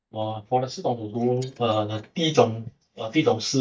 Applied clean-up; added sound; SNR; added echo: neural mask model DeepFilterNet 3.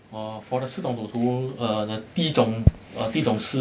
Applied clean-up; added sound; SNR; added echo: none; none; none; none.